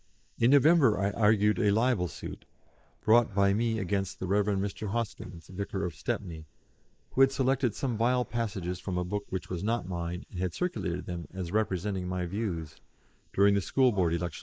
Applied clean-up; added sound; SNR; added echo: neural mask model Resemble Enhance denoiser.